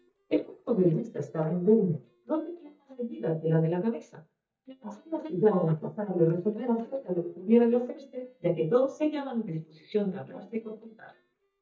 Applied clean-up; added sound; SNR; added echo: neural mask model DeepFilterNet 3.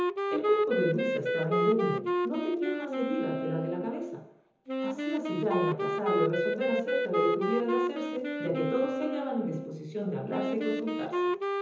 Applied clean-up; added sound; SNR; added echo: none; Wind instrument, woodwind instrument; -1 dB; reverberation time 1.3 s.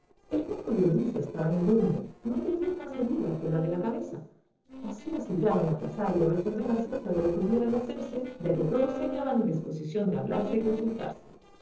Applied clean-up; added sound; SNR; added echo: neural separator model SepFormer DNS4.